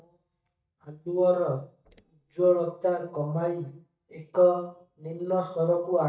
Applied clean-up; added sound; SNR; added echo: neural mask model DeepFilterNet 3.